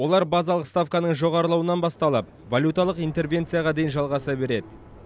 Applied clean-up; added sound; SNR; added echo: none; none; none; none.